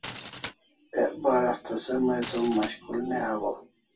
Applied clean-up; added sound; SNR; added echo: none; Glass; 10 dB; reverberation time 0.1 s.